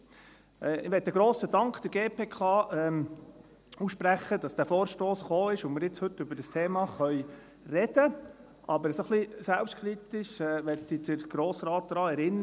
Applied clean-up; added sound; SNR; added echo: none; none; none; none.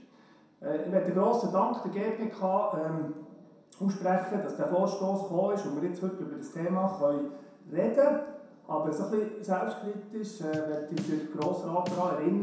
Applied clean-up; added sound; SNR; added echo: none; Bass drum / Snare drum; 12 dB; reverberation time 0.7 s.